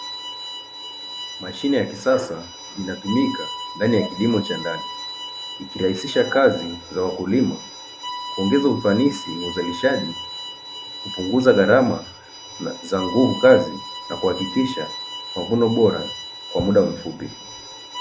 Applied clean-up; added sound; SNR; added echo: none; Bowed string instrument; 12 dB; none.